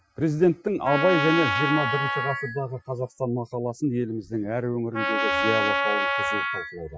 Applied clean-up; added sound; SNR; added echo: classical method Wiener filter.